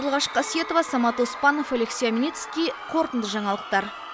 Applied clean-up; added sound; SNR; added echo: none; Crowd / Cheering; 12 dB; none.